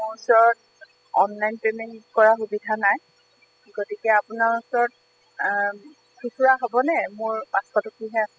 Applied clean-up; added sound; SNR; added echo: classical method spectral subtraction.